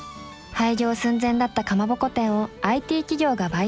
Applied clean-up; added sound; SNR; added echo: none; none; none; none.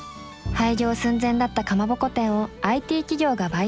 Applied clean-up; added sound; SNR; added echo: none; Bowed string instrument; 13 dB; none.